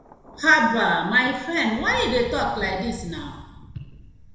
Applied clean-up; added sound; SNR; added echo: none; Thunder; 16 dB; reverberation time 1.0 s.